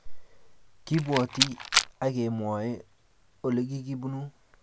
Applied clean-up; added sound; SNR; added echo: none; Rattle; -3 dB; none.